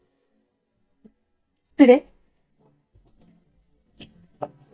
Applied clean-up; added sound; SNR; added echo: neural mask model DeepFilterNet 3.